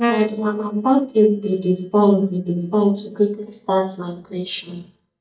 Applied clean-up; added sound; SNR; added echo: neural mask model DeepFilterNet 3.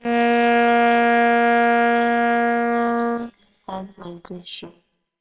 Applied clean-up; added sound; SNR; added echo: neural separator model SepFormer WHAMR!.